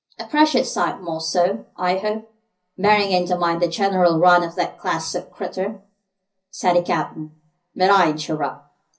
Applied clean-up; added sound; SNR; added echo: none; none; none; reverberation time 0.4 s.